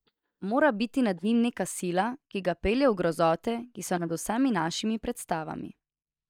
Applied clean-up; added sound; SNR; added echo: neural mask model DeepFilterNet 3.